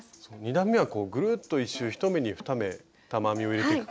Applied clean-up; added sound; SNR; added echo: none; none; none; none.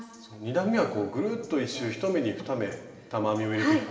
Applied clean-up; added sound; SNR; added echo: none; none; none; reverberation time 2.3 s.